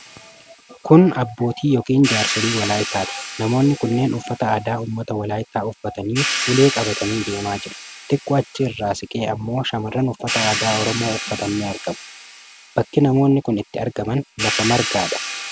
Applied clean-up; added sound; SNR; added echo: none; Hi-hat; 8 dB; none.